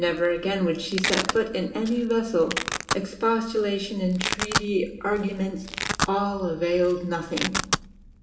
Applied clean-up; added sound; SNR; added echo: none; Domestic sounds, home sounds; 6 dB; reverberation time 0.7 s.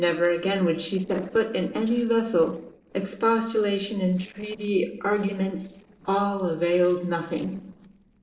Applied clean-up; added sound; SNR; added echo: neural separator model SepFormer DNS4.